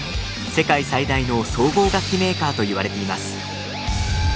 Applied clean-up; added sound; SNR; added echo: none; Printer; 20 dB; none.